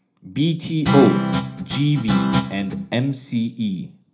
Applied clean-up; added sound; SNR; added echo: none; Guitar; 1 dB; reverberation time 0.4 s.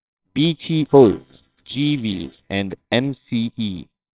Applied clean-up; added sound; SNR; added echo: neural separator model SepFormer WHAMR!.